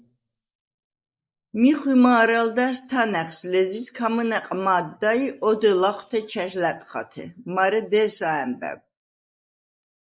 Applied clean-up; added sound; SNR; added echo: neural mask model Resemble Enhance denoiser.